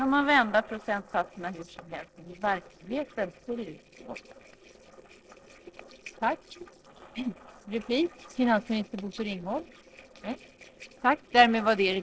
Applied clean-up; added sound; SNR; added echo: neural separator model SepFormer DNS4.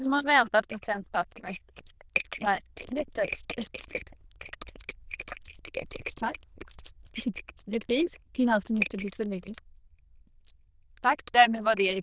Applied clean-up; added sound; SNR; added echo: neural diffusion model UNIVERSE++.